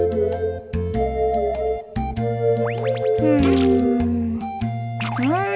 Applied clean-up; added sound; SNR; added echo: none; none; none; none.